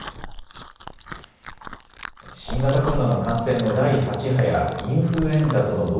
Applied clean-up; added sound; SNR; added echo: none; Chewing, mastication; 11 dB; reverberation time 1.1 s.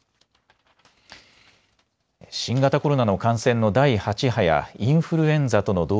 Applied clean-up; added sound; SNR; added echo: none; none; none; none.